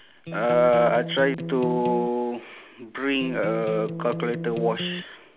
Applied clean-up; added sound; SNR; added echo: none; Electric guitar; 8 dB; none.